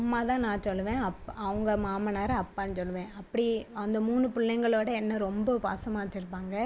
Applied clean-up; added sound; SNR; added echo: none; none; none; none.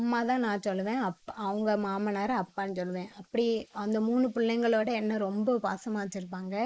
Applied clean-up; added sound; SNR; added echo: neural mask model Resemble Enhance denoiser.